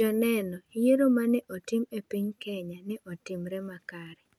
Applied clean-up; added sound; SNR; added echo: none; none; none; none.